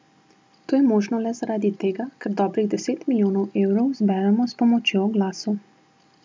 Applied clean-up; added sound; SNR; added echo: none; none; none; none.